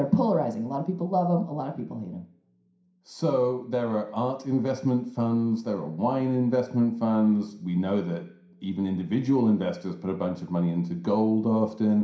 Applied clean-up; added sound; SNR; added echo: none; none; none; reverberation time 0.5 s.